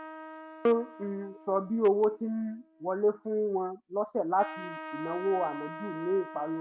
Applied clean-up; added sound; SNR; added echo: none; Trumpet; 14 dB; none.